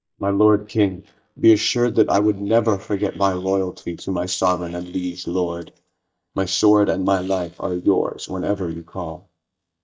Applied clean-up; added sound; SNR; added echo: neural mask model DeepFilterNet 3.